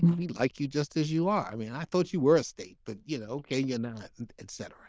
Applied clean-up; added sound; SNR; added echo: neural diffusion model UNIVERSE++.